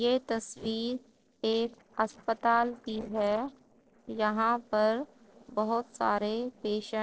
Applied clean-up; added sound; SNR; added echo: neural separator model SepFormer DNS4.